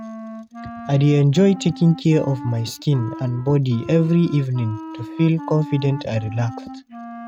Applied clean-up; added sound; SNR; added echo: neural mask model RNNoise.